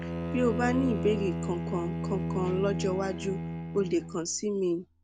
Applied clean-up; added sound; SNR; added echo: none; Bowed string instrument; 3 dB; none.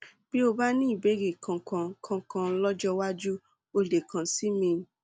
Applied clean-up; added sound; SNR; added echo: none; none; none; none.